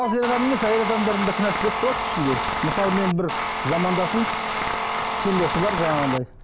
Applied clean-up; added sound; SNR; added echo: none; Tools; 1 dB; none.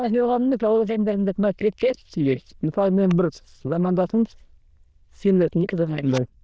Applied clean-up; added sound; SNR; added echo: neural diffusion model UNIVERSE++.